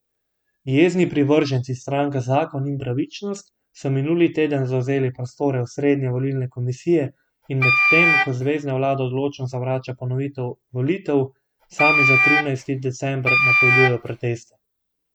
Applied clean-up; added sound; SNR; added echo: none; Wind instrument, woodwind instrument; -3 dB; none.